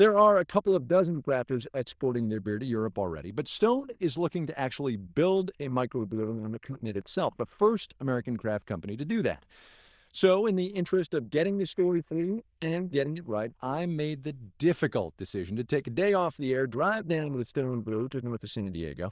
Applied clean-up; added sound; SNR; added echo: neural diffusion model UNIVERSE++.